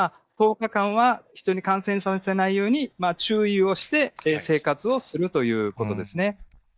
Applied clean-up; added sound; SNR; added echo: neural mask model DeepFilterNet 3.